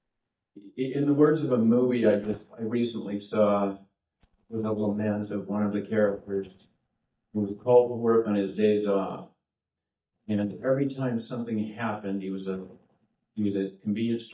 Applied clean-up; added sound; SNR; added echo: neural mask model DeepFilterNet 3.